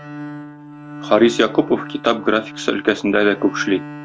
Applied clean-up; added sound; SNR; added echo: none; Bowed string instrument; 14 dB; none.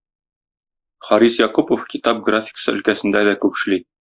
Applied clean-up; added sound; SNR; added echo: neural mask model Resemble Enhance denoiser.